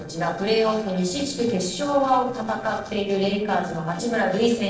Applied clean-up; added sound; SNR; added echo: neural separator model SepFormer DNS4.